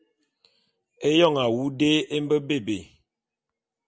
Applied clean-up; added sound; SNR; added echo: none; none; none; none.